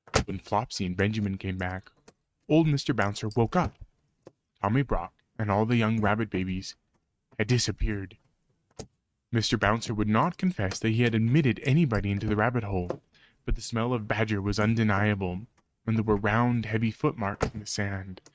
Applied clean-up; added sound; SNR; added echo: neural mask model RNNoise.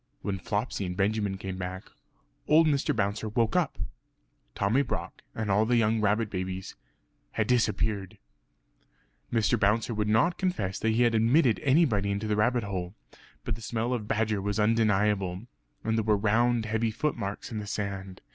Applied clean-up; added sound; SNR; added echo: none; none; none; none.